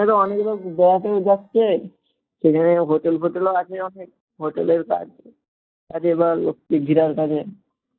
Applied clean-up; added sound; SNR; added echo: neural mask model DeepFilterNet 3.